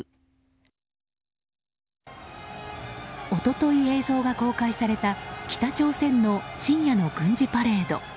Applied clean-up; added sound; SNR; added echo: none; none; none; none.